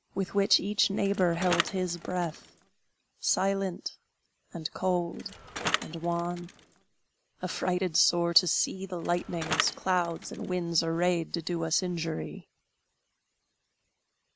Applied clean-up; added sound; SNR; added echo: none; Bicycle; 7 dB; none.